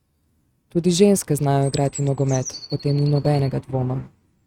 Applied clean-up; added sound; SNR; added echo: neural mask model RNNoise.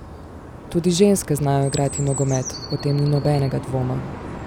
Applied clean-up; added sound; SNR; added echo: none; Chirp, tweet; 12 dB; none.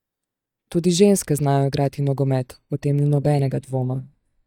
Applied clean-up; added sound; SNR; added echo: neural mask model DeepFilterNet 3.